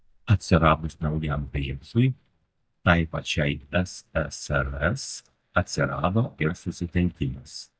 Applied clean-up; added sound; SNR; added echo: neural mask model DeepFilterNet 3.